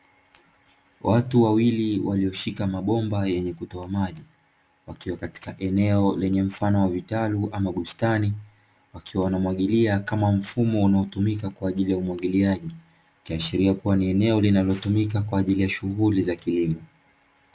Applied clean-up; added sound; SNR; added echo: none; none; none; none.